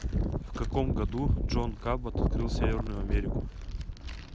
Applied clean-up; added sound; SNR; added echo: none; none; none; none.